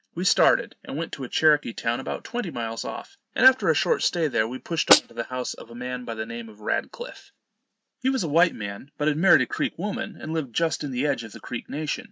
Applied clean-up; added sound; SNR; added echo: neural mask model RNNoise.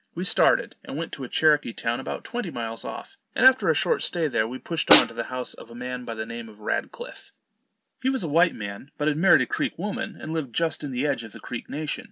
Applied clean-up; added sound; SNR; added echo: none; Snare drum; -2 dB; none.